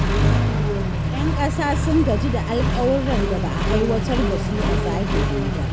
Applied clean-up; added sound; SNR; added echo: none; Accelerating, revving, vroom; -4 dB; none.